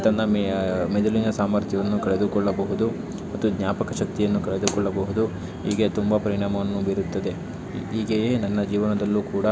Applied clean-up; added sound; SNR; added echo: none; none; none; none.